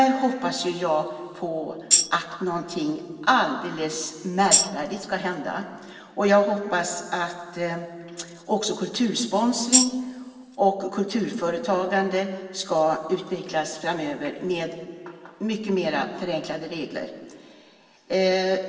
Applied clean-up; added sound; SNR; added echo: none; Tambourine; -3 dB; reverberation time 1.9 s.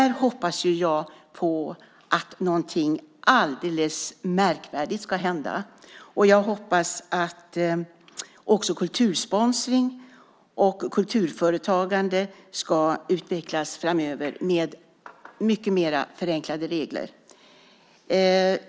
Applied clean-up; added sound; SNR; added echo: none; none; none; none.